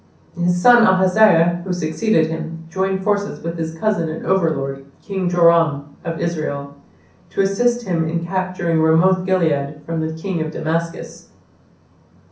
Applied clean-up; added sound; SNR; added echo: none; none; none; reverberation time 0.6 s.